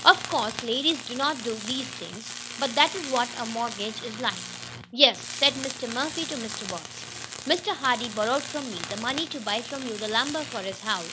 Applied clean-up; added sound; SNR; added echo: none; Tools; 10 dB; none.